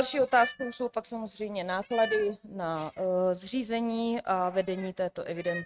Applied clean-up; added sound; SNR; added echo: neural mask model RNNoise.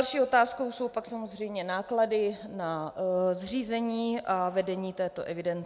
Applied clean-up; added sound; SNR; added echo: none; none; none; none.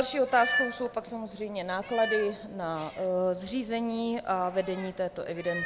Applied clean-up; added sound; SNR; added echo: none; Meow; 9 dB; none.